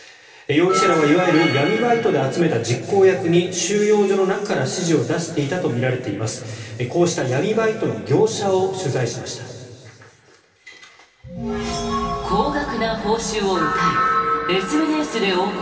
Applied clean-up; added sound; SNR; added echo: none; none; none; reverberation time 2.6 s.